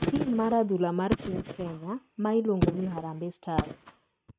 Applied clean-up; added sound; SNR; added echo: neural mask model RNNoise.